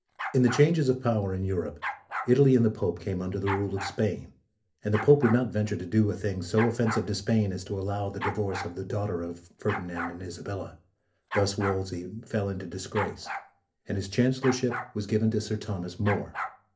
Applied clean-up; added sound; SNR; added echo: none; Bark; 12 dB; reverberation time 0.3 s.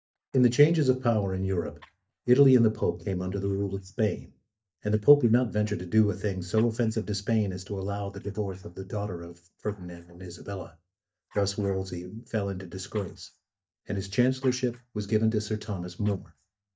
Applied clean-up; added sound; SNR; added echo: neural mask model DeepFilterNet 3.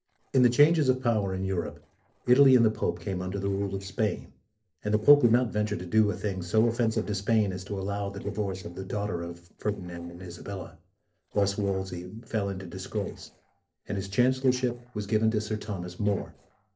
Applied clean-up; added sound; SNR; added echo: neural separator model SepFormer DNS4.